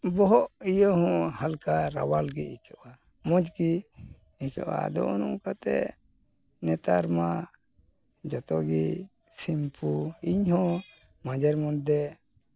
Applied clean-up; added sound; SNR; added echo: none; none; none; none.